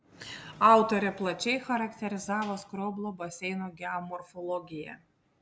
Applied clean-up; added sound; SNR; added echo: none; none; none; none.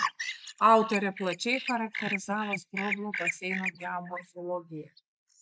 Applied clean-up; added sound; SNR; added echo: neural mask model Resemble Enhance denoiser.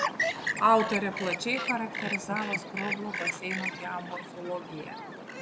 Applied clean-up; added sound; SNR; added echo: none; Chirp, tweet; 3 dB; none.